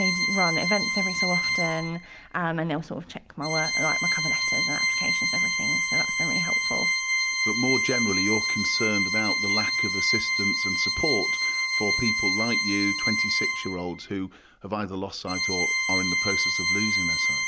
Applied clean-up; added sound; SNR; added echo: none; Organ; -5 dB; none.